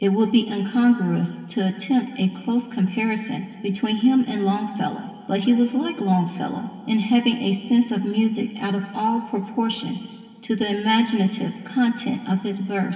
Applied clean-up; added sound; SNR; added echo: none; none; none; reverberation time 2.2 s.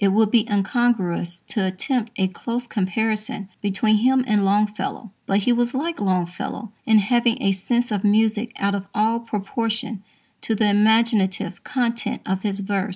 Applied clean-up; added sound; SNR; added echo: none; none; none; none.